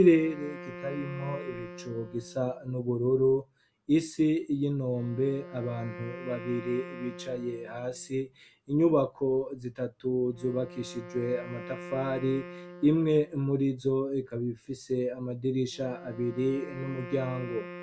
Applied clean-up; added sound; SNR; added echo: none; Wind instrument, woodwind instrument; 16 dB; none.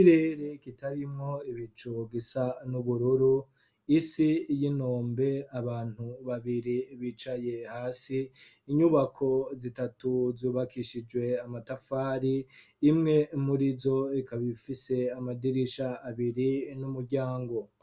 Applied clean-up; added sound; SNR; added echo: none; none; none; none.